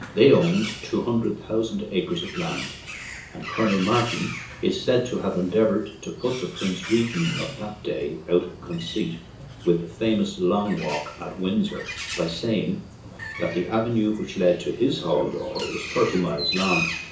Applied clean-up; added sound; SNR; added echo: none; Bird; 11 dB; reverberation time 0.7 s.